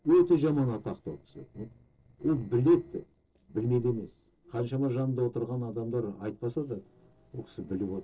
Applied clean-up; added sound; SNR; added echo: neural separator model SepFormer DNS4.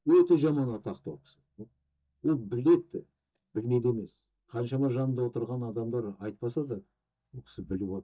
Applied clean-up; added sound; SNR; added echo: neural mask model DeepFilterNet 3.